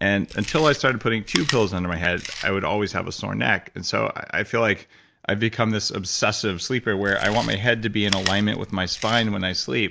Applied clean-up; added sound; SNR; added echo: none; Chewing, mastication; 13 dB; none.